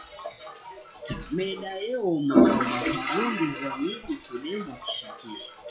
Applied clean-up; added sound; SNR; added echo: classical method WPE with log-MMSE.